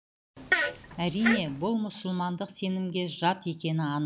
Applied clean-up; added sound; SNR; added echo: none; Fart; 1 dB; none.